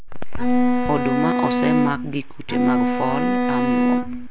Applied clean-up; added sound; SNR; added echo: none; Bowed string instrument; -3 dB; none.